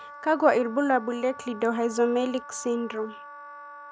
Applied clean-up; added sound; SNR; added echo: none; Wind instrument, woodwind instrument; 16 dB; none.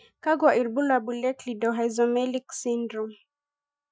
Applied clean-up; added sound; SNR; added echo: classical method Wiener filter.